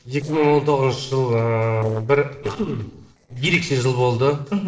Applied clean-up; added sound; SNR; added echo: neural separator model SepFormer DNS4.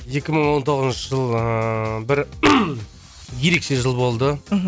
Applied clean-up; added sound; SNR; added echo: none; none; none; none.